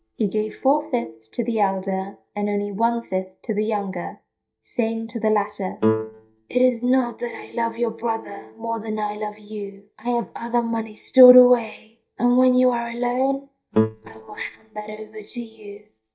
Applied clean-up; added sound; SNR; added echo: neural mask model DeepFilterNet 3.